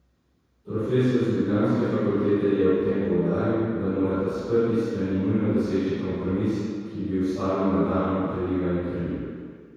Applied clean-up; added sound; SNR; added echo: none; none; none; reverberation time 2.0 s.